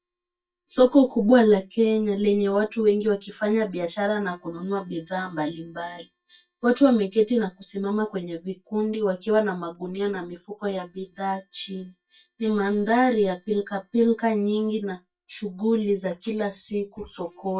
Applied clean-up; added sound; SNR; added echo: neural mask model DeepFilterNet 3.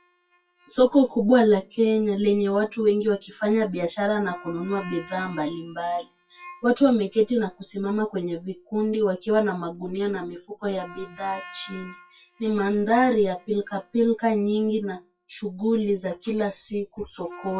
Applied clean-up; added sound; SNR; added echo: classical method WPE with log-MMSE.